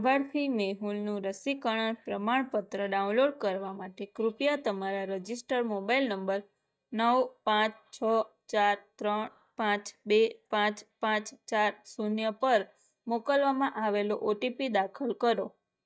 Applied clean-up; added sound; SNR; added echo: neural mask model DeepFilterNet 3.